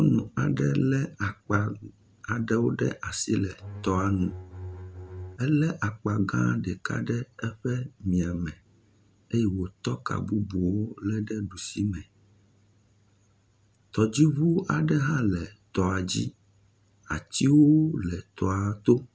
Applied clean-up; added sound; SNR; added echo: none; Bowed string instrument; 12 dB; none.